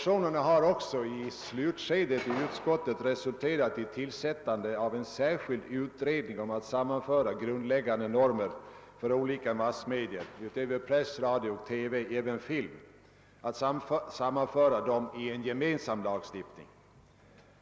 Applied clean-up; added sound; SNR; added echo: none; none; none; none.